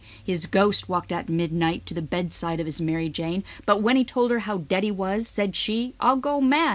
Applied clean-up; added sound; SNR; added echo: none; none; none; none.